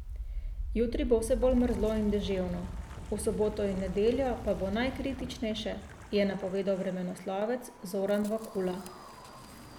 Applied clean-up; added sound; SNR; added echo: none; Wind; 9 dB; none.